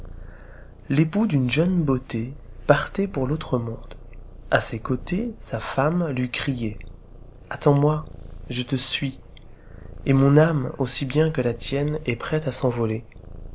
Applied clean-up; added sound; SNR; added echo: none; Purr; 16 dB; none.